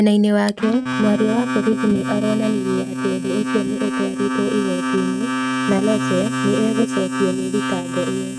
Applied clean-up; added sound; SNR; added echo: neural mask model RNNoise.